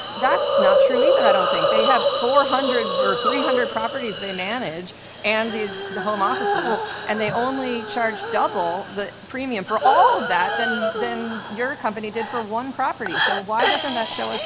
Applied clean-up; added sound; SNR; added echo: none; Hiss; -1 dB; none.